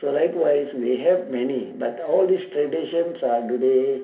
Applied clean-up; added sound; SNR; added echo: none; none; none; reverberation time 0.3 s.